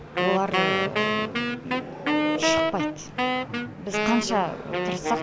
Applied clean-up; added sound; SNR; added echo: none; Wind instrument, woodwind instrument; -3 dB; none.